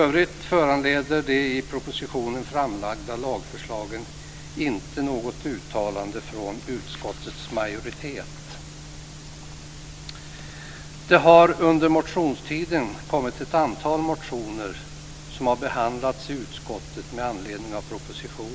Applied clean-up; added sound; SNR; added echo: none; none; none; none.